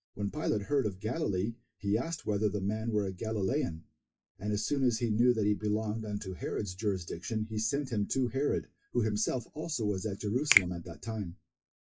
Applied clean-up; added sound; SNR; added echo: classical method WPE with log-MMSE.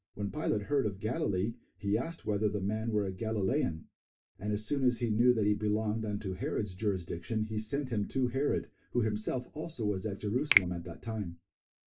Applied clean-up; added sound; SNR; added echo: none; Finger snapping; 2 dB; reverberation time 0.2 s.